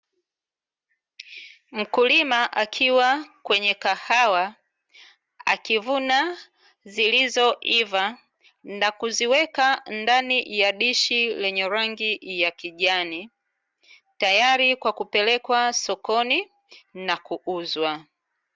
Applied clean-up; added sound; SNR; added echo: none; none; none; none.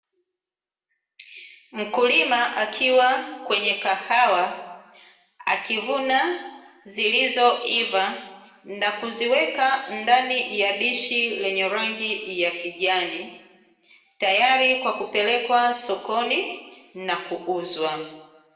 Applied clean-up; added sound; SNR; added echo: none; none; none; reverberation time 1.0 s.